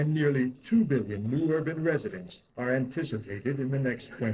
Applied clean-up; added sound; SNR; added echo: neural separator model SepFormer DNS4.